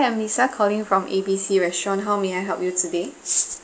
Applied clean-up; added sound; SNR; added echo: none; none; none; none.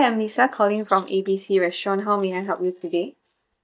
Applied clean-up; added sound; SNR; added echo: neural mask model DeepFilterNet 3.